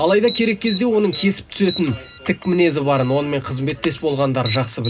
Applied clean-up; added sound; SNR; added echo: none; Alarm; 14 dB; reverberation time 0.2 s.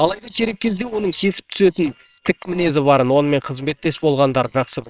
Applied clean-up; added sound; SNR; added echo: neural separator model SepFormer WHAMR!.